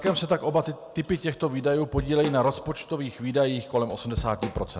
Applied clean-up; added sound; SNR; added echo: none; Drum / Drum kit; 12 dB; none.